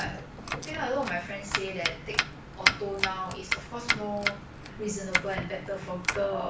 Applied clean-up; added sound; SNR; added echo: none; Domestic sounds, home sounds; -1 dB; none.